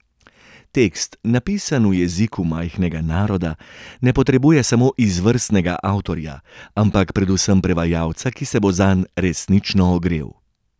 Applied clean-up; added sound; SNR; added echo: none; none; none; none.